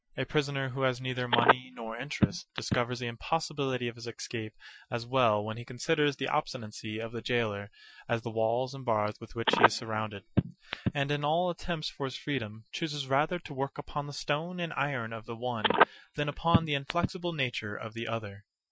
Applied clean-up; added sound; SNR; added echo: classical method Wiener filter.